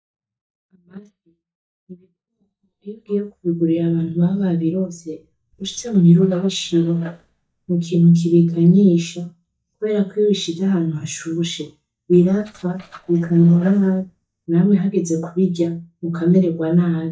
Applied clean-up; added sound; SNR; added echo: neural mask model DeepFilterNet 3.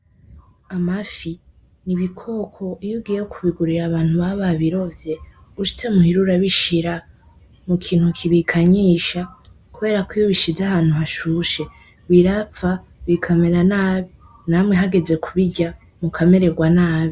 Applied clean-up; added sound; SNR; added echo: none; none; none; none.